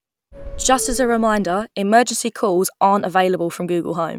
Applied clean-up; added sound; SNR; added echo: none; Subway, metro, underground / Doorbell; 13 dB; none.